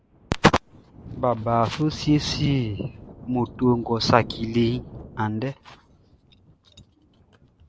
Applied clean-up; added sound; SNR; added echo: none; Thunder; 15 dB; none.